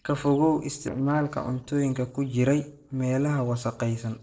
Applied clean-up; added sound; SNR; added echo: neural separator model SepFormer DNS4.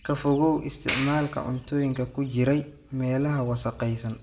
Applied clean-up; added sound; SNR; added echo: none; Clapping; 7 dB; reverberation time 0.6 s.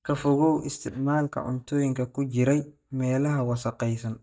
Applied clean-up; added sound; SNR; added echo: neural mask model DeepFilterNet 3.